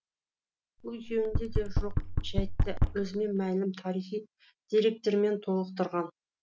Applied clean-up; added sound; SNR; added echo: none; Knock; -2 dB; none.